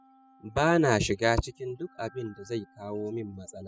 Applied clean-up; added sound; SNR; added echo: classical method spectral subtraction.